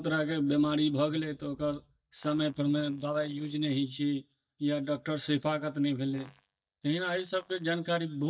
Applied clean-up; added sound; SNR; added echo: neural mask model DeepFilterNet 3.